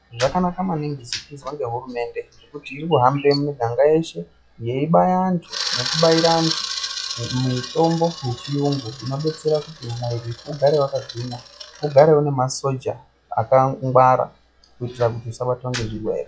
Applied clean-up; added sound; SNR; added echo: classical method log-MMSE.